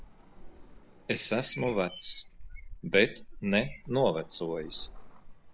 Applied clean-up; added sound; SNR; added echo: none; Sliding door; 15 dB; none.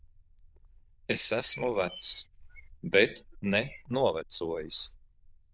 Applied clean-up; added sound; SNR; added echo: neural diffusion model UNIVERSE++.